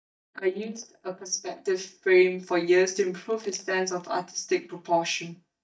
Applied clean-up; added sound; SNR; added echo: neural mask model DeepFilterNet 3.